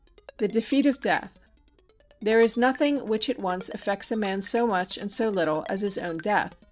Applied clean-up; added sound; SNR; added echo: neural separator model SepFormer DNS4.